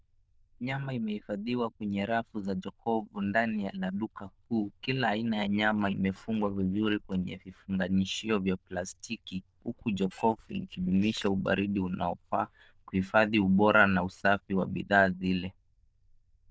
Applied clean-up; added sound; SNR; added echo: neural diffusion model UNIVERSE++.